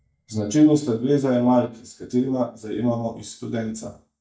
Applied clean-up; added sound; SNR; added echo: neural mask model DeepFilterNet 3.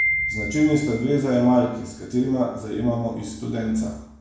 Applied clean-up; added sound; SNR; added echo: none; Wind chime; 9 dB; reverberation time 0.6 s.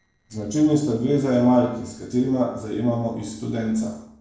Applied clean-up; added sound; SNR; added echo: neural separator model SepFormer DNS4.